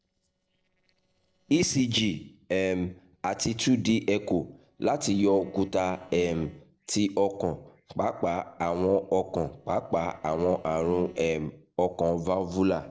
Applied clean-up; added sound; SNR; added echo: neural separator model SepFormer DNS4.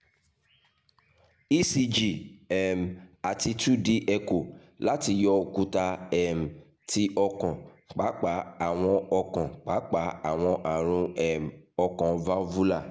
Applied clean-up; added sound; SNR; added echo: none; none; none; none.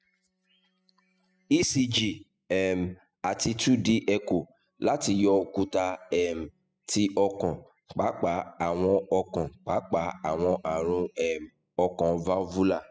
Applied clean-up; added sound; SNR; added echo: classical method spectral subtraction.